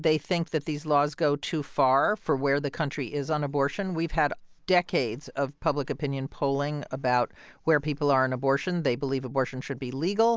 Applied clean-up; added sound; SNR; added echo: none; none; none; none.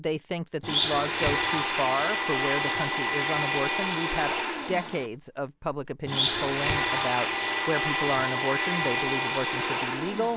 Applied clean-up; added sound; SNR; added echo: none; Domestic sounds, home sounds; -3 dB; none.